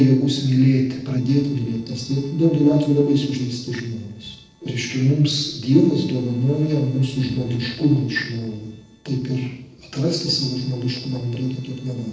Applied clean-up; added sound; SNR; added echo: neural separator model SepFormer DNS4.